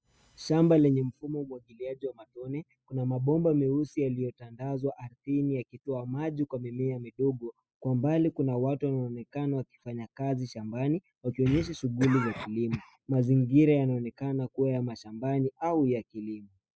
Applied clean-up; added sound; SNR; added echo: classical method spectral subtraction.